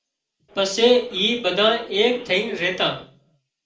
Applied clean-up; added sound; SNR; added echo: neural separator model SepFormer DNS4.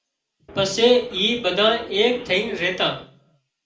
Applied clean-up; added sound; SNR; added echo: none; Subway, metro, underground; 17 dB; reverberation time 0.4 s.